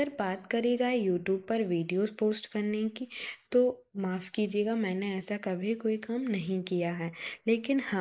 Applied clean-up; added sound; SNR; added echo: neural mask model Resemble Enhance denoiser.